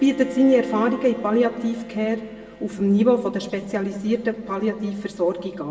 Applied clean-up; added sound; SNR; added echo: none; Bowed string instrument; 18 dB; reverberation time 0.9 s.